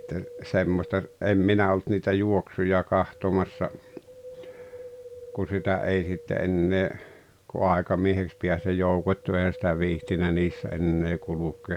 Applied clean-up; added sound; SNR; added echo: none; Wind; 19 dB; none.